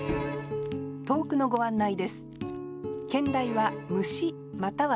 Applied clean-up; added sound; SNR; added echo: none; Bowed string instrument; 12 dB; none.